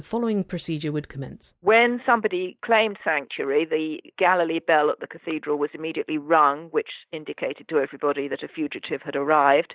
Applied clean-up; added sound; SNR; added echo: neural mask model Resemble Enhance denoiser.